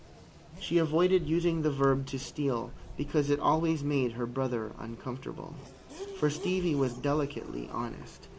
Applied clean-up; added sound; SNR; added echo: none; Race car, auto racing / Accelerating, revving, vroom; 16 dB; none.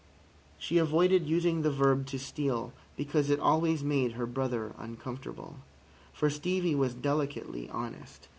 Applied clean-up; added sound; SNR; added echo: none; none; none; none.